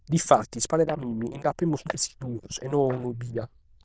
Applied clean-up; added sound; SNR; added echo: neural diffusion model UNIVERSE++.